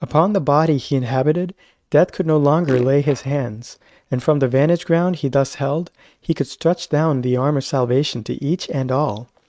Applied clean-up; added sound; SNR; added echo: neural mask model RNNoise.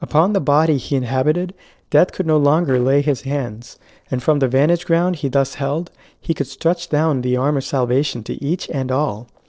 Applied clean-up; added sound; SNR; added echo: neural separator model SepFormer DNS4.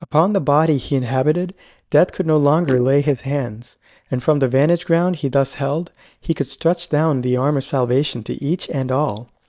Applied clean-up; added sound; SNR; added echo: neural mask model DeepFilterNet 3.